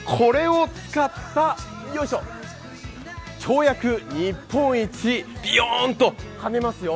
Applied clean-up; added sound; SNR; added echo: none; none; none; none.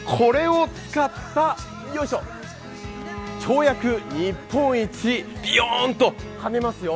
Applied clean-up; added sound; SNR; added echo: none; Bowed string instrument; 18 dB; none.